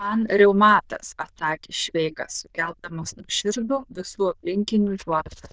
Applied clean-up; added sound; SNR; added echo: neural diffusion model UNIVERSE++.